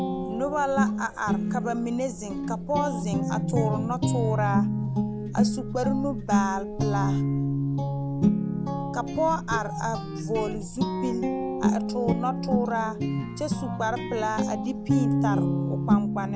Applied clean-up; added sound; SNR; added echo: none; Guitar; -4 dB; none.